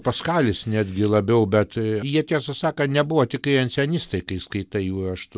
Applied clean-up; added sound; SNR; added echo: none; none; none; none.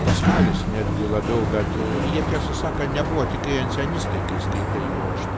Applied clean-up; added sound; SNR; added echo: none; Sliding door; -4 dB; none.